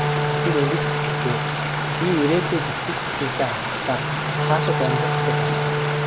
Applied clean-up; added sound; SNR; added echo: none; Stream + Wind instrument, woodwind instrument; -4 dB; none.